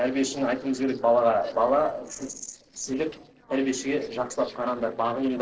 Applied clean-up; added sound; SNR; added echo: neural separator model SepFormer DNS4.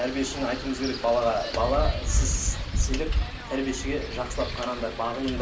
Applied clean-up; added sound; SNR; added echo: none; Wind; 1 dB; reverberation time 0.3 s.